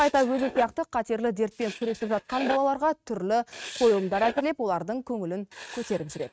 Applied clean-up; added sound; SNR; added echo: neural mask model RNNoise.